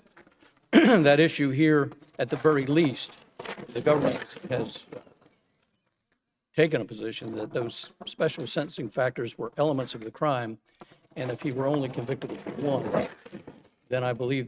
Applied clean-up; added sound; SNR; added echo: neural mask model RNNoise.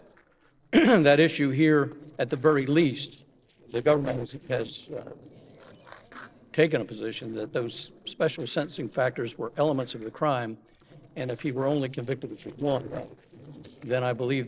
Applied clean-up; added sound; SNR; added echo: neural separator model SepFormer DNS4.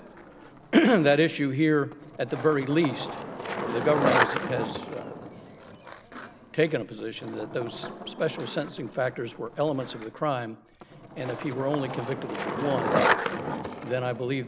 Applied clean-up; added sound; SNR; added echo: none; Skateboard; 4 dB; none.